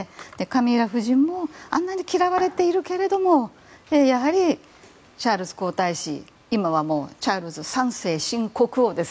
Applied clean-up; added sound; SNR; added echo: none; none; none; none.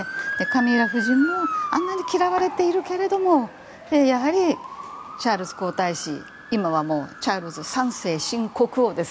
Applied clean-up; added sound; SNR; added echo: none; Motor vehicle (road) / Siren; 9 dB; none.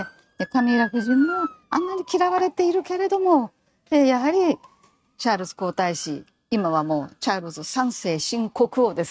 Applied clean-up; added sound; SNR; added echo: neural mask model RNNoise.